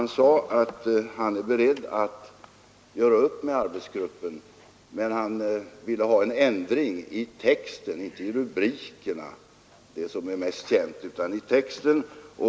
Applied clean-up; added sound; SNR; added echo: none; none; none; none.